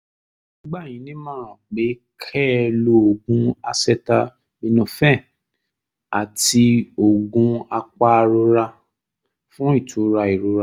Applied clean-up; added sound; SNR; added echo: none; none; none; none.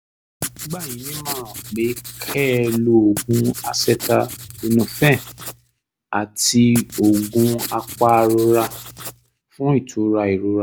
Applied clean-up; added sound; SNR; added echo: none; Writing; 13 dB; none.